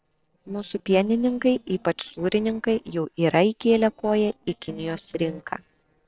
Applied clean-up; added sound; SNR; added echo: neural separator model SepFormer DNS4.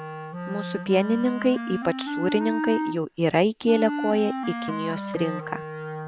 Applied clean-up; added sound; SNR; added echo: none; Wind instrument, woodwind instrument; 6 dB; none.